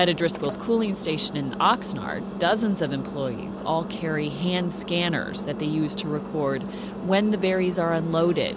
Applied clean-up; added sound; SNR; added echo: none; Engine; 8 dB; none.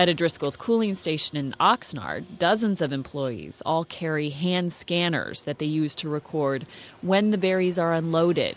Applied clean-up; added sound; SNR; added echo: none; none; none; none.